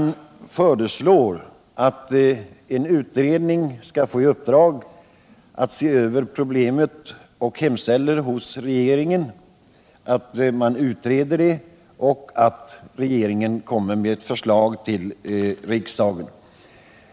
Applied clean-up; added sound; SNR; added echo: none; none; none; none.